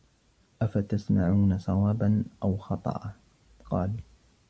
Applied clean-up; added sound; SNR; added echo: none; none; none; none.